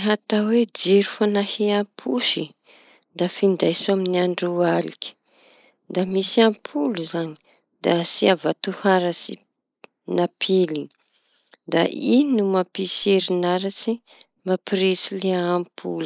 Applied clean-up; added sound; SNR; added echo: neural mask model Resemble Enhance denoiser.